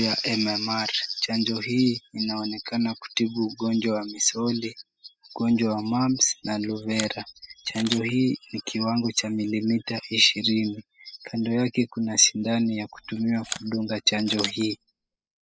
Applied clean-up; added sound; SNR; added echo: classical method spectral subtraction.